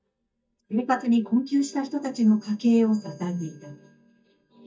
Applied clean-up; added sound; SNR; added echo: neural mask model DeepFilterNet 3.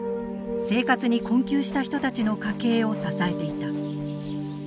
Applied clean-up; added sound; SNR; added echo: none; none; none; none.